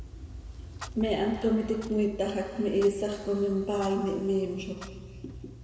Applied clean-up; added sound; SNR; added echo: none; Clock; 15 dB; reverberation time 2.0 s.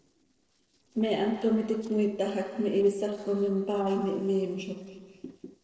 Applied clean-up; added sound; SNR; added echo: neural separator model SepFormer DNS4.